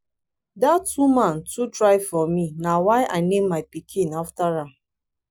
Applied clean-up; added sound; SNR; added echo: none; none; none; none.